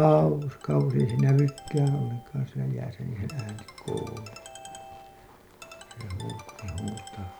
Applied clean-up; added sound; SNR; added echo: none; Ringtone; 19 dB; none.